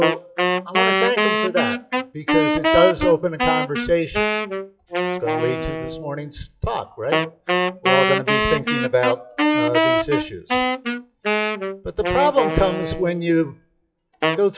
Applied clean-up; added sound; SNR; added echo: classical method WPE with log-MMSE.